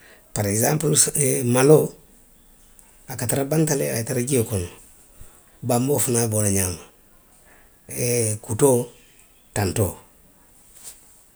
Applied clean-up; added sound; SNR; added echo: none; none; none; none.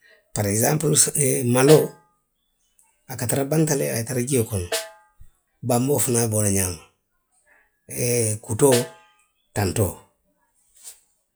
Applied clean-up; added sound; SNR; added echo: classical method log-MMSE.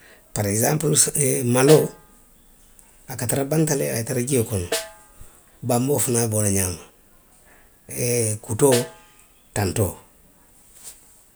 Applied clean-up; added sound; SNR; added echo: none; Snare drum; 13 dB; none.